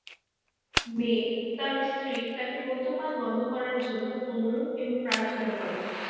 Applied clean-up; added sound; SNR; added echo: none; Fire; 9 dB; reverberation time 2.1 s.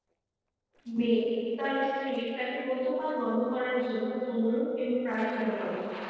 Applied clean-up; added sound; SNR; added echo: neural separator model SepFormer DNS4.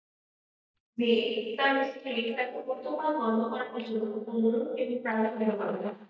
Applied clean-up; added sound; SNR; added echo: neural mask model DeepFilterNet 3.